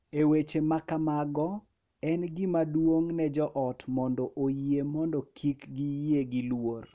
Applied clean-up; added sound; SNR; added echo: none; none; none; none.